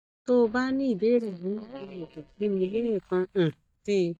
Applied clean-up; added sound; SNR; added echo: neural mask model DeepFilterNet 3.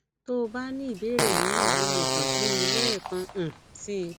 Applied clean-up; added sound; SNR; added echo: none; Fart; -3 dB; none.